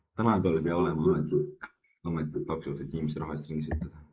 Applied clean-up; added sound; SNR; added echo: neural mask model Resemble Enhance denoiser.